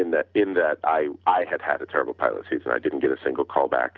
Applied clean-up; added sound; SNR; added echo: none; none; none; none.